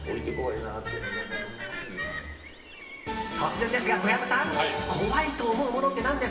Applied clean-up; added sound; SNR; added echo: none; Gull, seagull; 18 dB; reverberation time 1.1 s.